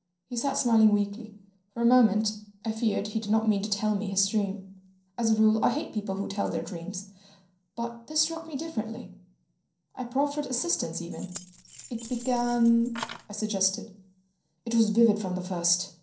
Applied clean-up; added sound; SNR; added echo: neural separator model SepFormer DNS4.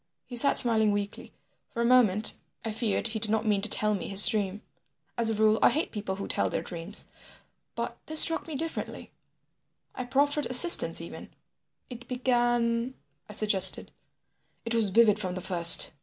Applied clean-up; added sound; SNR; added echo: none; none; none; none.